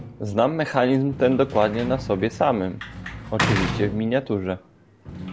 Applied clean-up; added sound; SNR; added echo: none; Sliding door / Slam; 8 dB; none.